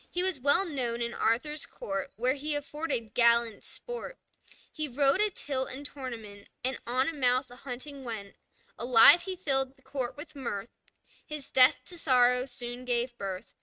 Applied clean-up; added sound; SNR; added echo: neural mask model RNNoise.